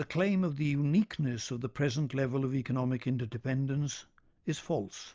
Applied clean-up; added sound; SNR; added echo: none; none; none; none.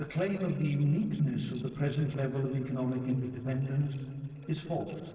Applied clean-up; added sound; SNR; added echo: neural separator model SepFormer DNS4.